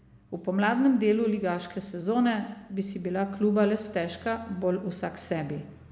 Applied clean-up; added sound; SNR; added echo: none; none; none; none.